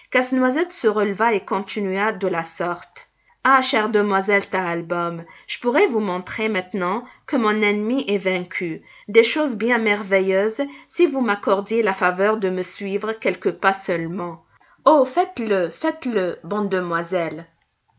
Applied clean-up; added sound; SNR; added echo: none; none; none; none.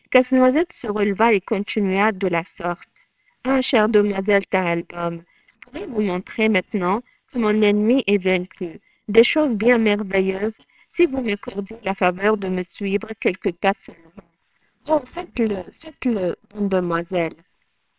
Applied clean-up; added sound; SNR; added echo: neural separator model SepFormer WHAMR!.